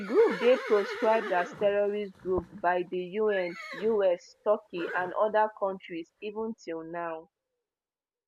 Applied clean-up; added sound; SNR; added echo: none; Livestock, farm animals, working animals; 13 dB; none.